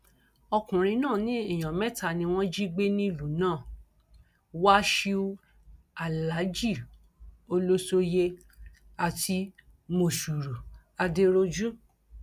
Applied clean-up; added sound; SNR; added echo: none; none; none; none.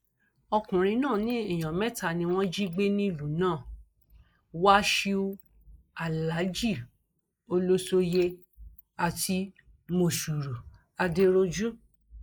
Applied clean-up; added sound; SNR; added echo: neural mask model Resemble Enhance denoiser.